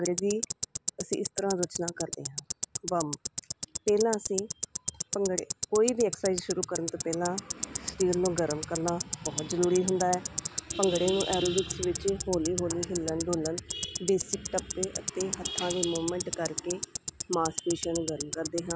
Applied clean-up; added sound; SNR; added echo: none; Tick-tock; 6 dB; none.